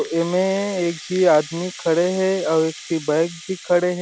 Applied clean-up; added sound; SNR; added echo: none; Rattle (instrument); 17 dB; none.